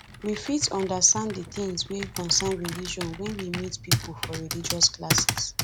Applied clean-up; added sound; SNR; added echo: none; Computer keyboard; 4 dB; none.